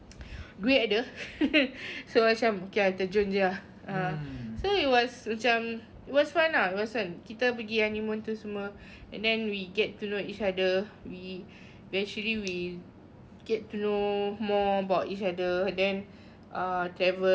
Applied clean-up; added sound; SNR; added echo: none; none; none; none.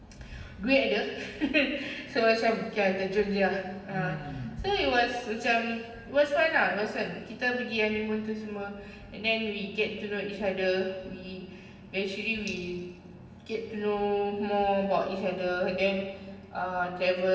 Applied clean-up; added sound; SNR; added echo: none; none; none; reverberation time 1.4 s.